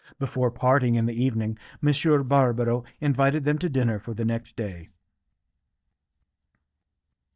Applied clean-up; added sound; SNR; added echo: neural mask model DeepFilterNet 3.